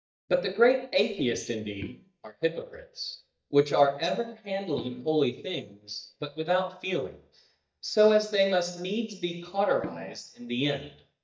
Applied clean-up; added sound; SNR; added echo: neural mask model DeepFilterNet 3.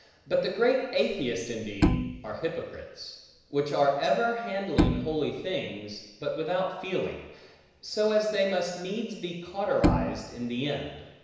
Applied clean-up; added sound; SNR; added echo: none; Bowed string instrument; 0 dB; reverberation time 1.0 s.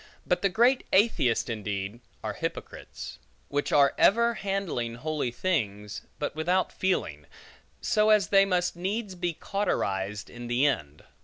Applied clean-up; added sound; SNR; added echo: none; none; none; none.